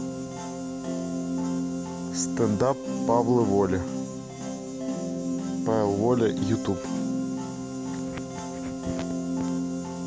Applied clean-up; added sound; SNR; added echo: none; Piano; 1 dB; none.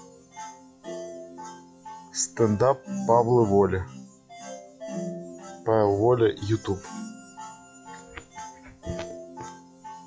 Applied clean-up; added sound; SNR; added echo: classical method log-MMSE.